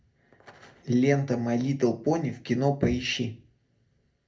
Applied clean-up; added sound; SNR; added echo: none; none; none; reverberation time 0.3 s.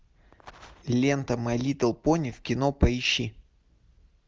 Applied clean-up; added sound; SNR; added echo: none; none; none; none.